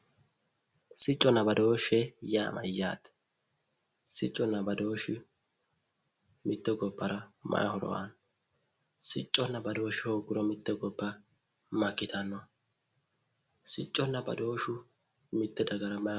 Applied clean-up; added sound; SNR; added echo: none; none; none; none.